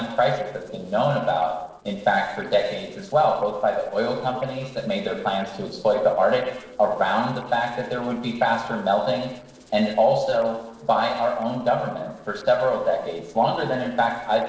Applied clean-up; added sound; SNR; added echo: neural separator model SepFormer DNS4.